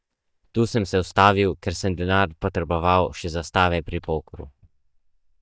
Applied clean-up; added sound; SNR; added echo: neural mask model DeepFilterNet 3.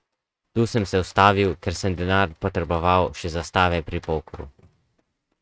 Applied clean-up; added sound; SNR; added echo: neural mask model RNNoise.